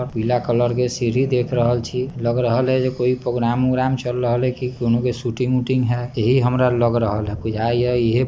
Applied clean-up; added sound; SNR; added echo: none; none; none; none.